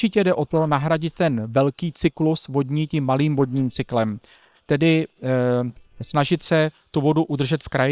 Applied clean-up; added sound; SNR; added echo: neural separator model SepFormer WHAM!.